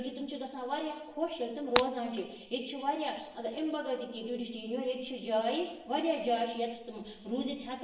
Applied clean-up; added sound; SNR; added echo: none; Shatter; 2 dB; reverberation time 0.9 s.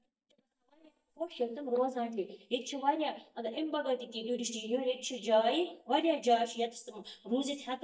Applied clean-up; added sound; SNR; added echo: neural mask model DeepFilterNet 3.